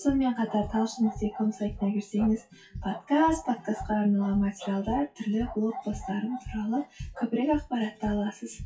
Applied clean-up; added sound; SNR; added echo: classical method WPE with log-MMSE.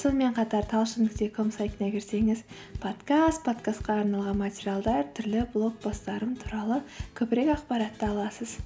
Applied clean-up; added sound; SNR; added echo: none; none; none; none.